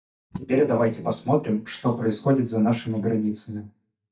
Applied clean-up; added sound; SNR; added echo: neural mask model DeepFilterNet 3.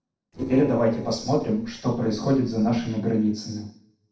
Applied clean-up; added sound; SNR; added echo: neural separator model SepFormer DNS4.